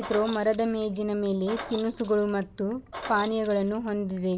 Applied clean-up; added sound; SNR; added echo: none; Keys jangling; 15 dB; none.